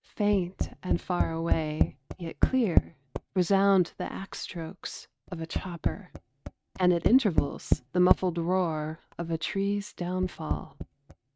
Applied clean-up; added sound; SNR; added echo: neural mask model RNNoise.